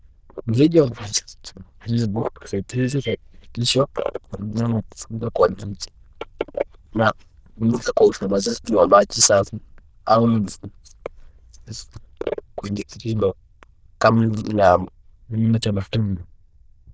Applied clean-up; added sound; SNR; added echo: neural diffusion model UNIVERSE++.